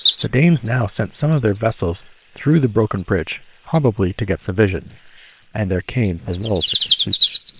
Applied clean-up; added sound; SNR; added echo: neural separator model SepFormer WHAM!.